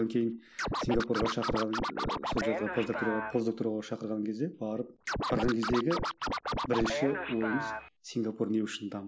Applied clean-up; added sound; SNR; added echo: none; Scratching (performance technique); 3 dB; none.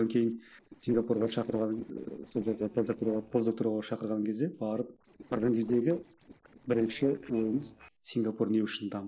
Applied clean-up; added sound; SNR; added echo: neural separator model SepFormer DNS4.